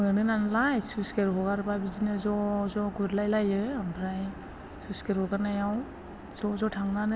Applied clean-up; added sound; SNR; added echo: none; none; none; none.